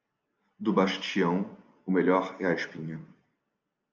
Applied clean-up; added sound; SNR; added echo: none; none; none; none.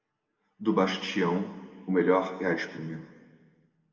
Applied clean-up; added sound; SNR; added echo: none; none; none; reverberation time 1.3 s.